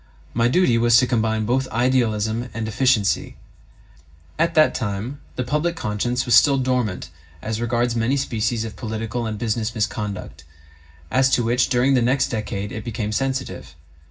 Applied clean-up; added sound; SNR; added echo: none; none; none; reverberation time 0.4 s.